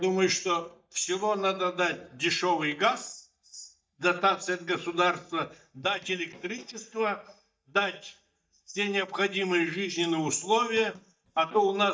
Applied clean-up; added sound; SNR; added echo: neural mask model DeepFilterNet 3.